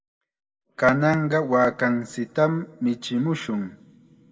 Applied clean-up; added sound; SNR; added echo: none; none; none; reverberation time 1.4 s.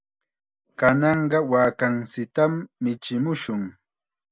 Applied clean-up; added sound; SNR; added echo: none; none; none; none.